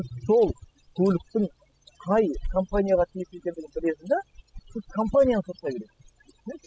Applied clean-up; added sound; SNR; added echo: classical method spectral subtraction.